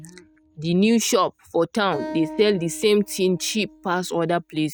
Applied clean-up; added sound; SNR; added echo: neural mask model RNNoise.